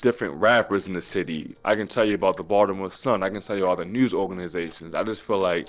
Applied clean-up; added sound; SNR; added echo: neural separator model SepFormer DNS4.